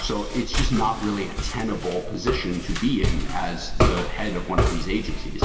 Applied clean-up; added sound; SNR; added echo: none; Walk, footsteps; -2 dB; reverberation time 2.5 s.